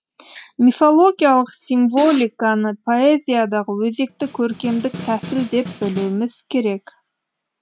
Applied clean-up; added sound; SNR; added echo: none; Snare drum; 15 dB; none.